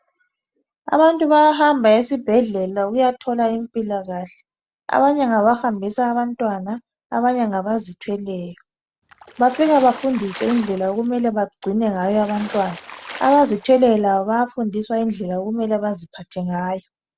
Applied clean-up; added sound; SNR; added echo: none; Water / Splash, splatter; 17 dB; none.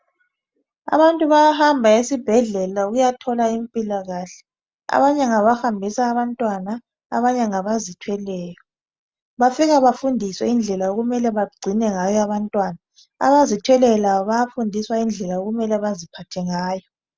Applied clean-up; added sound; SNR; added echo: none; none; none; none.